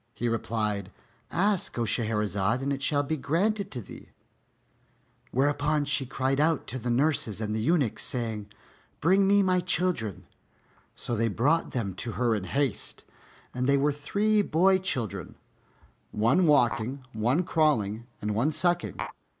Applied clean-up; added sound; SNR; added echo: neural mask model Resemble Enhance denoiser.